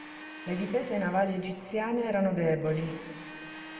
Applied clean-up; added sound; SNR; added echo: none; Domestic sounds, home sounds; 16 dB; reverberation time 1.9 s.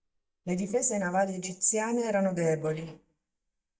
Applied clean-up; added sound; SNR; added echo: neural mask model DeepFilterNet 3.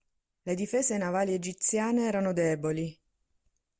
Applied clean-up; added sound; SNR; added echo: none; none; none; none.